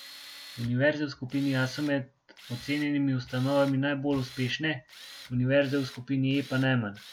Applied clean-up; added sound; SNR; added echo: none; Tools; 20 dB; none.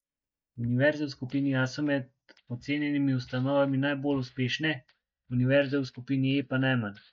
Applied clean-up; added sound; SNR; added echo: neural mask model DeepFilterNet 3.